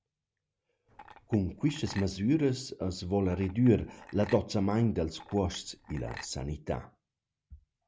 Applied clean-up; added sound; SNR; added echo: none; Chink, clink; 19 dB; none.